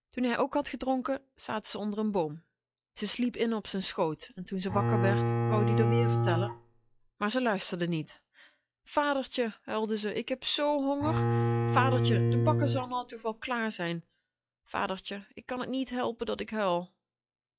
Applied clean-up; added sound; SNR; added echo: classical method log-MMSE.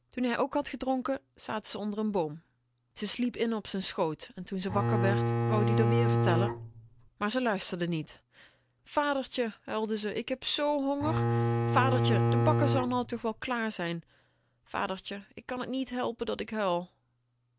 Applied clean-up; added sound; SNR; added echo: none; Bowed string instrument; -4 dB; none.